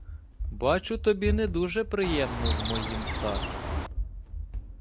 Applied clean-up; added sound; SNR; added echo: none; Chirp, tweet + Run; 2 dB; none.